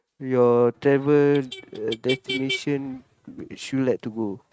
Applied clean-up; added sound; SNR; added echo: neural mask model RNNoise.